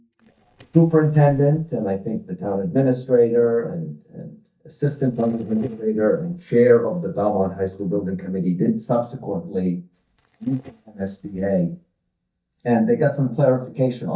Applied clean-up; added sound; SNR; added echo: neural mask model DeepFilterNet 3.